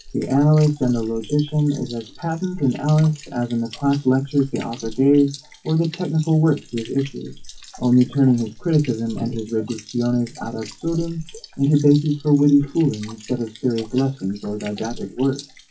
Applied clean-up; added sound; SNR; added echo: classical method WPE with log-MMSE.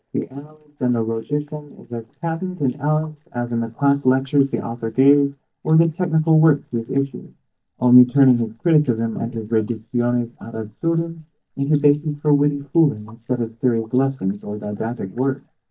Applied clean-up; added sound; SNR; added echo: neural mask model DeepFilterNet 3.